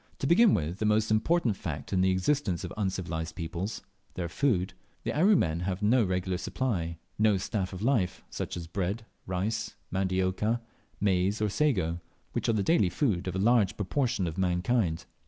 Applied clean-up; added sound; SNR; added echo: none; none; none; none.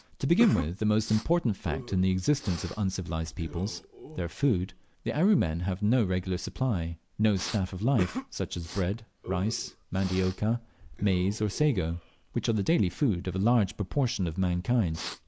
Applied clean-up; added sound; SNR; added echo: none; Respiratory sounds; 16 dB; none.